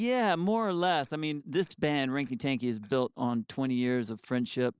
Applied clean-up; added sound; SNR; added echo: neural separator model SepFormer DNS4.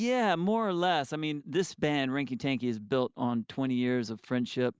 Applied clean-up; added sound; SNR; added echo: none; none; none; none.